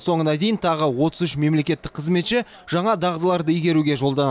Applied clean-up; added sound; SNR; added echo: none; none; none; none.